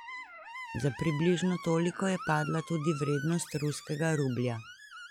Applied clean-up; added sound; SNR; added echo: classical method log-MMSE.